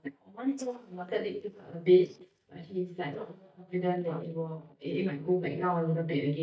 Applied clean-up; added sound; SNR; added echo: neural mask model DeepFilterNet 3.